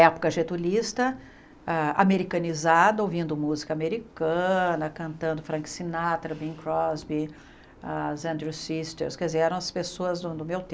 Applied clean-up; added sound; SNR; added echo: none; none; none; none.